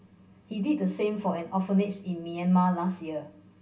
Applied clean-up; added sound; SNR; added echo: none; none; none; reverberation time 0.1 s.